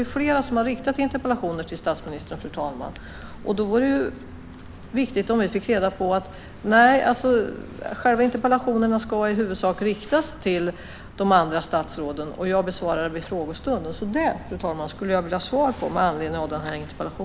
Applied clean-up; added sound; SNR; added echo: none; Typing + Gull, seagull; 16 dB; none.